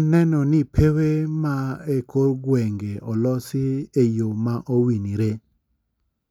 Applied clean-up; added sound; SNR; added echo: none; none; none; none.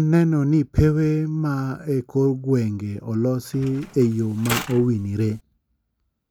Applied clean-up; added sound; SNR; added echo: none; Mechanisms; 12 dB; none.